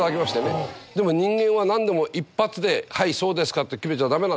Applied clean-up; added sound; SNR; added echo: none; none; none; none.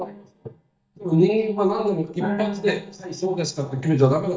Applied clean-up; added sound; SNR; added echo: neural mask model DeepFilterNet 3.